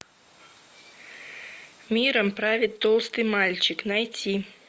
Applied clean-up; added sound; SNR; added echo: none; none; none; none.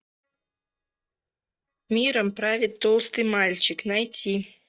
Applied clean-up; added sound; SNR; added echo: neural mask model DeepFilterNet 3.